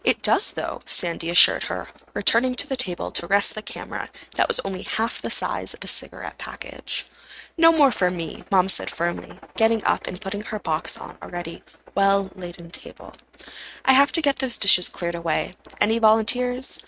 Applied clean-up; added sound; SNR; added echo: neural mask model RNNoise.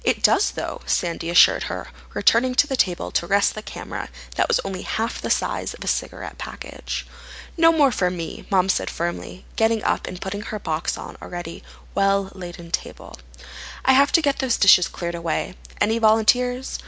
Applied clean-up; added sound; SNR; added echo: none; none; none; none.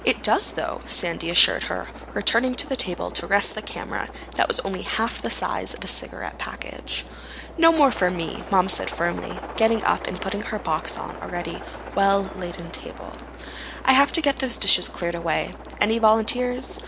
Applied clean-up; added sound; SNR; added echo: none; Aircraft; 15 dB; none.